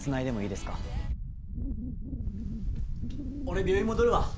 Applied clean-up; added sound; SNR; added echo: none; Wind; 0 dB; none.